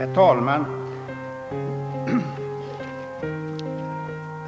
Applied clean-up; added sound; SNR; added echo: none; Piano; 4 dB; none.